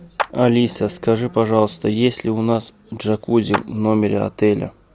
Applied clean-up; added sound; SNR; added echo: none; Clapping; 13 dB; none.